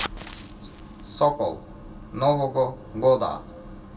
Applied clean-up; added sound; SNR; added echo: none; Fire; 14 dB; reverberation time 0.2 s.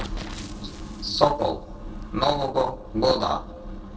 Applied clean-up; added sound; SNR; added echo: neural separator model SepFormer DNS4.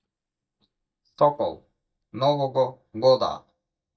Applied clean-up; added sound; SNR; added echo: neural mask model DeepFilterNet 3.